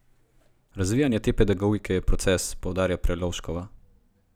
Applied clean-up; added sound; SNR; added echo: none; none; none; none.